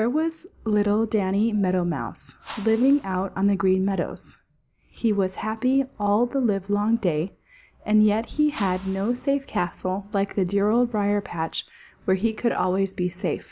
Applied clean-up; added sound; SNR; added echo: none; Whoosh, swoosh, swish; 20 dB; none.